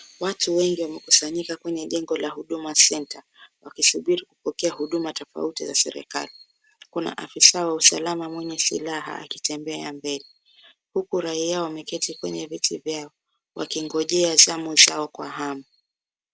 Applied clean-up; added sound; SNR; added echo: none; none; none; none.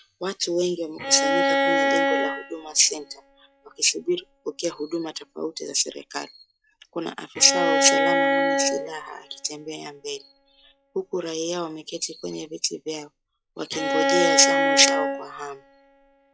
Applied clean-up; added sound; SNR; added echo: classical method log-MMSE.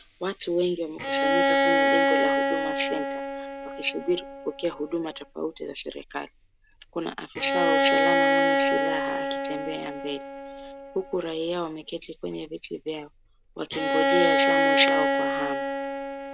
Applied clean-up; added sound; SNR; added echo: none; Bowed string instrument; -1 dB; none.